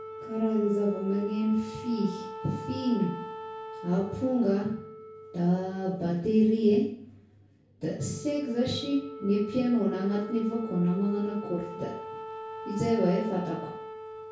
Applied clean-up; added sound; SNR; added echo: none; Wind instrument, woodwind instrument; 12 dB; reverberation time 0.5 s.